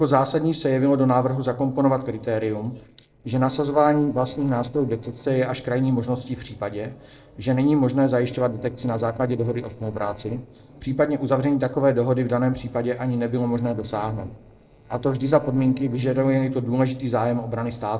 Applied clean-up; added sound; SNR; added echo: neural separator model SepFormer DNS4.